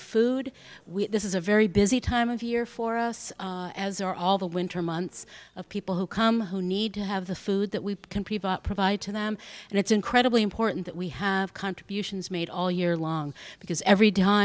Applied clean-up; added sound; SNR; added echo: none; none; none; none.